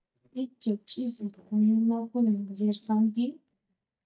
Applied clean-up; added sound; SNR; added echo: neural mask model DeepFilterNet 3.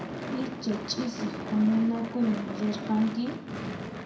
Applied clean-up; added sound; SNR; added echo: none; Gunshot, gunfire / Fireworks; 7 dB; reverberation time 0.5 s.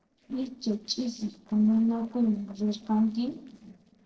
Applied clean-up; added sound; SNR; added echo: neural separator model SepFormer DNS4.